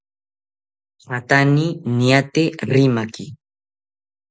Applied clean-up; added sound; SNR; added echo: none; none; none; none.